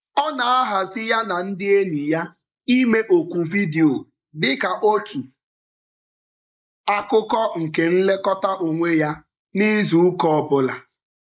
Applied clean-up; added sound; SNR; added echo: neural mask model Resemble Enhance denoiser.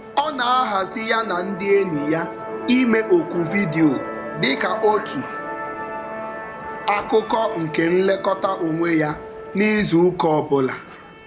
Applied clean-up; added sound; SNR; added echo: none; Musical instrument; 10 dB; none.